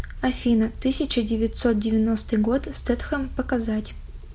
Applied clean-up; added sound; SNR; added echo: none; none; none; none.